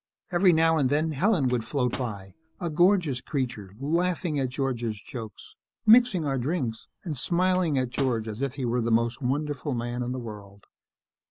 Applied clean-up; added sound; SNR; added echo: none; Microwave oven; 18 dB; none.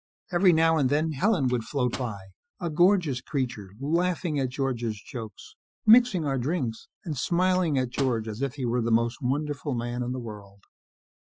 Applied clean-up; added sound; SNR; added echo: classical method Wiener filter.